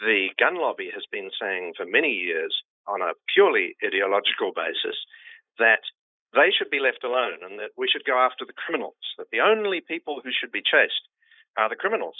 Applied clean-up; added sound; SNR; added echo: neural mask model Resemble Enhance denoiser.